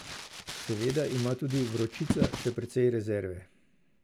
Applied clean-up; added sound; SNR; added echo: none; Crumpling, crinkling; 7 dB; none.